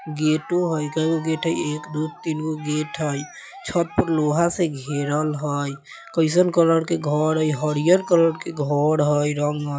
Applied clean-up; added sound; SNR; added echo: classical method log-MMSE.